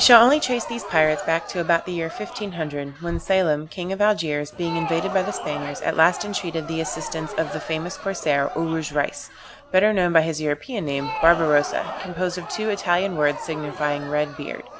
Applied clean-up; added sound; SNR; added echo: none; Crowd; 12 dB; none.